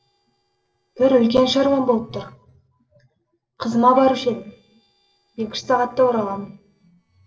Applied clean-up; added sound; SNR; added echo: neural separator model SepFormer DNS4.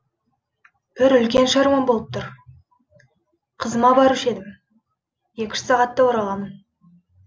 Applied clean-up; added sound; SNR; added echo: none; none; none; none.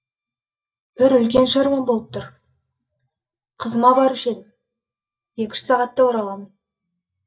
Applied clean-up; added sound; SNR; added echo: neural mask model DeepFilterNet 3.